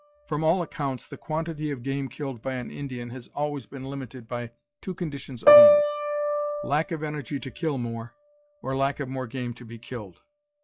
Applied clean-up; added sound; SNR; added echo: classical method log-MMSE.